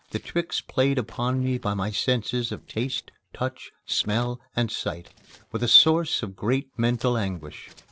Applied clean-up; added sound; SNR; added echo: neural separator model SepFormer DNS4.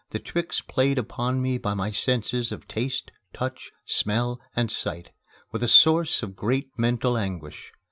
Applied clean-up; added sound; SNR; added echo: none; none; none; none.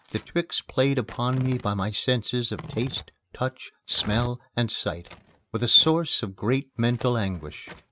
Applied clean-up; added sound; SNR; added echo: neural mask model RNNoise.